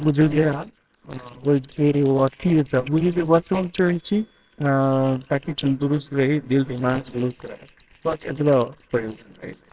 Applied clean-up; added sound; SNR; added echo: neural separator model SepFormer WHAMR!.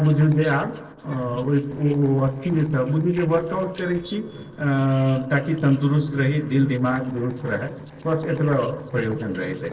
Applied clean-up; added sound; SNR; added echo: neural separator model SepFormer DNS4.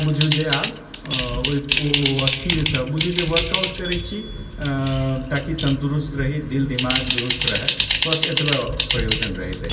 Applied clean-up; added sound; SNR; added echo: none; Typing; 2 dB; reverberation time 0.3 s.